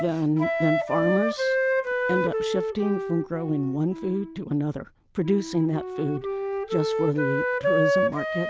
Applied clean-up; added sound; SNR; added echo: none; Wind instrument, woodwind instrument; 0 dB; none.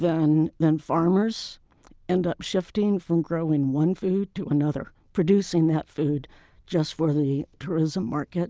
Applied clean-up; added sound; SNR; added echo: none; none; none; none.